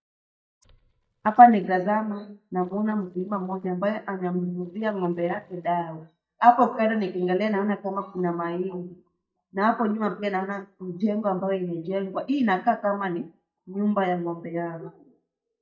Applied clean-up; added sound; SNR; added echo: neural mask model DeepFilterNet 3.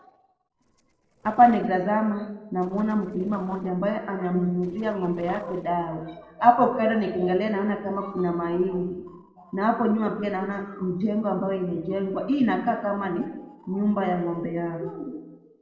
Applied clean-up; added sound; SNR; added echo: neural separator model SepFormer DNS4.